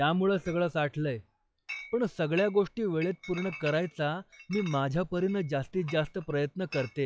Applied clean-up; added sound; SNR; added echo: classical method log-MMSE.